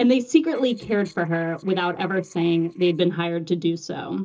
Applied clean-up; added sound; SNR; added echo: neural separator model SepFormer DNS4.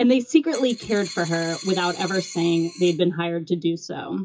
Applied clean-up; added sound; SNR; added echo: classical method WPE with log-MMSE.